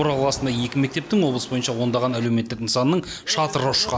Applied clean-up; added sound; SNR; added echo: none; none; none; none.